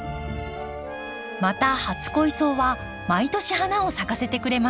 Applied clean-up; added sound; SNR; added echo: none; Trumpet; 15 dB; none.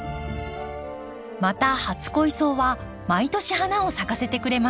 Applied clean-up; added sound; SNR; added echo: none; none; none; none.